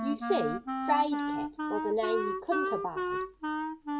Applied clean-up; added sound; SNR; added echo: none; Wind instrument, woodwind instrument; 1 dB; none.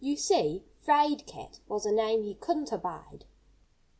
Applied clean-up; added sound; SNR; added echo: none; none; none; none.